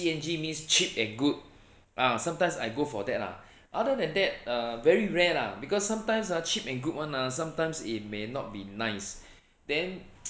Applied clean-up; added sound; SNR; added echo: none; none; none; none.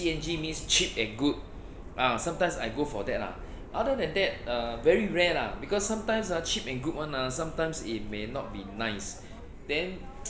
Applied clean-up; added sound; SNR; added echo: none; Subway, metro, underground; 11 dB; none.